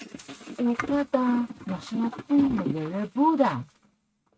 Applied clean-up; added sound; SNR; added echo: neural mask model RNNoise.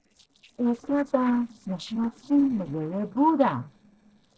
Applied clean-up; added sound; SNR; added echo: neural separator model SepFormer DNS4.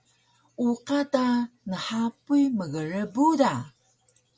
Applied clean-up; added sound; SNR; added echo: none; none; none; none.